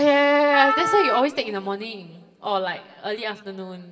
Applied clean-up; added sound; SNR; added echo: none; Wind instrument, woodwind instrument; 3 dB; reverberation time 1.8 s.